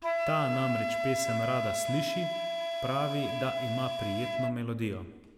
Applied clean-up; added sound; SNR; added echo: none; Wind instrument, woodwind instrument; -1 dB; none.